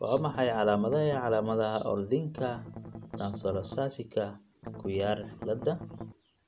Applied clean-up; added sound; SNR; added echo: none; Strum; 11 dB; none.